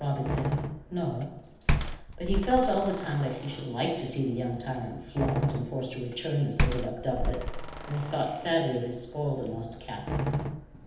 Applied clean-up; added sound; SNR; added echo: none; Slam; 2 dB; reverberation time 0.9 s.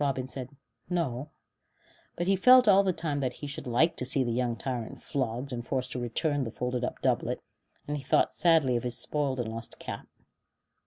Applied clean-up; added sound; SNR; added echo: none; none; none; none.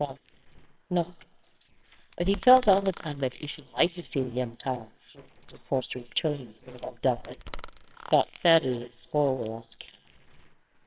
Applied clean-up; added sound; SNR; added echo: neural separator model SepFormer WHAMR!.